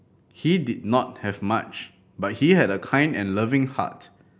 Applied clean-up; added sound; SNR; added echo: none; none; none; none.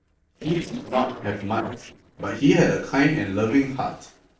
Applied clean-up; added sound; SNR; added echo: neural separator model SepFormer DNS4.